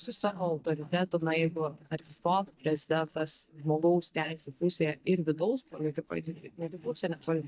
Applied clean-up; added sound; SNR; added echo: neural mask model DeepFilterNet 3.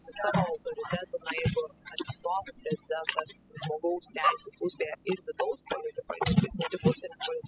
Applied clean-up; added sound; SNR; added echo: classical method spectral subtraction.